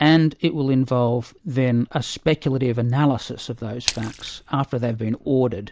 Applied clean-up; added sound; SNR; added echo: none; Splash, splatter; 10 dB; none.